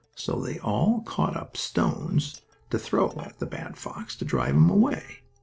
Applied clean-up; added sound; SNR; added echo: neural separator model SepFormer DNS4.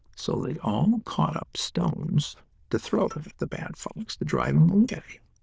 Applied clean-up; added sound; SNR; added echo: neural diffusion model UNIVERSE++.